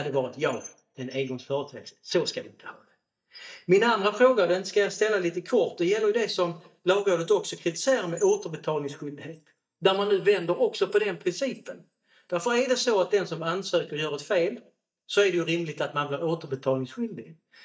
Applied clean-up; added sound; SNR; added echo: neural mask model DeepFilterNet 3.